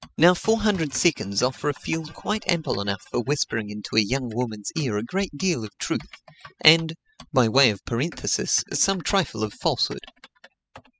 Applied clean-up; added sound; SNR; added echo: classical method spectral subtraction.